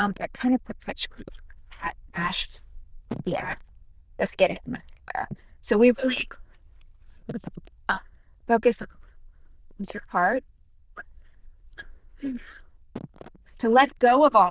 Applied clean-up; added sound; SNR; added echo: neural diffusion model UNIVERSE++.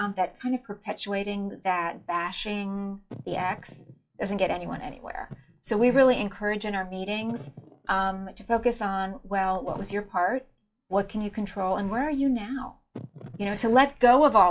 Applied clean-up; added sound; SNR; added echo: classical method log-MMSE.